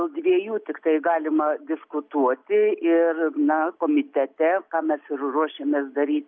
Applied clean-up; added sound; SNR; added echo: none; none; none; none.